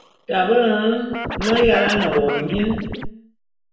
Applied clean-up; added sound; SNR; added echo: none; Scratching (performance technique); 6 dB; reverberation time 0.9 s.